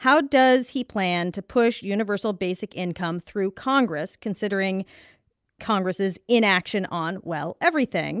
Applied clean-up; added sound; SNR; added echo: none; none; none; none.